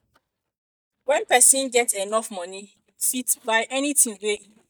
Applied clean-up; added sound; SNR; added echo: neural mask model DeepFilterNet 3.